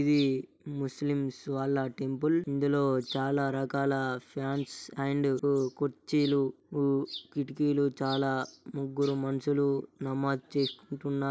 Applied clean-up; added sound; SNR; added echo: none; none; none; none.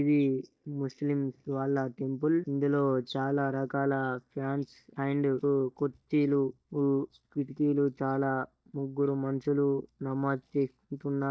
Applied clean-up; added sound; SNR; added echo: neural mask model DeepFilterNet 3.